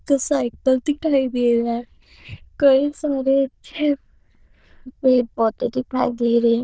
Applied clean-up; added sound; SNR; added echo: neural diffusion model UNIVERSE++.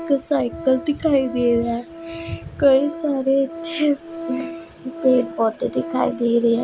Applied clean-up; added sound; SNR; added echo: none; Organ; 13 dB; none.